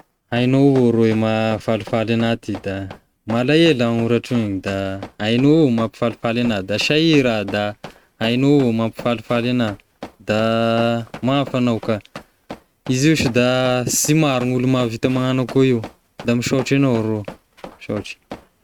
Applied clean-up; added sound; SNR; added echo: neural mask model RNNoise.